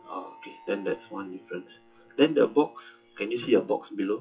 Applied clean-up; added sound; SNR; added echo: classical method WPE with log-MMSE.